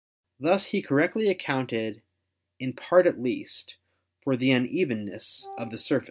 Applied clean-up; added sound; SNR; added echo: none; Wind instrument, woodwind instrument; 17 dB; none.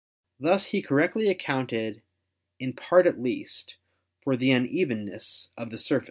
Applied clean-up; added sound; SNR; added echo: none; none; none; none.